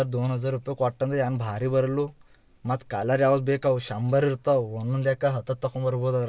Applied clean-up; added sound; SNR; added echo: none; none; none; none.